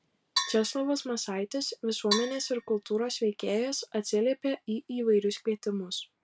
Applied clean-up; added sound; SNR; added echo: none; Percussion; 8 dB; none.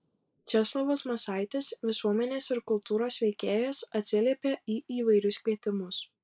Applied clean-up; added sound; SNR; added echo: neural mask model Resemble Enhance denoiser.